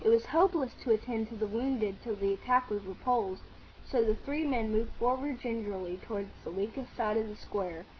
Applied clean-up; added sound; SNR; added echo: none; none; none; none.